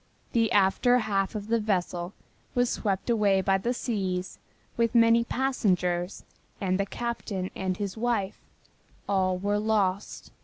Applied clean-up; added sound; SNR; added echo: none; none; none; none.